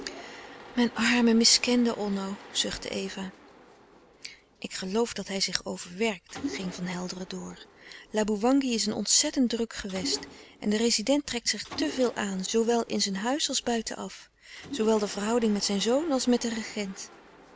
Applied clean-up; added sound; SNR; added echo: none; Mechanisms; 17 dB; none.